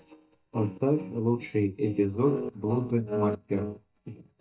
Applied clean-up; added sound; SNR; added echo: neural mask model DeepFilterNet 3.